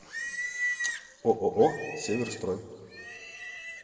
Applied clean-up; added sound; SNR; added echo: none; Livestock, farm animals, working animals; 6 dB; reverberation time 1.4 s.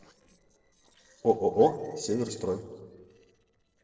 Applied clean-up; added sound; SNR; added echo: neural separator model SepFormer DNS4.